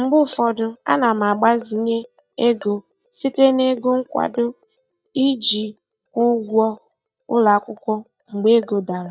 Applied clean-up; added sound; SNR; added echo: neural mask model DeepFilterNet 3.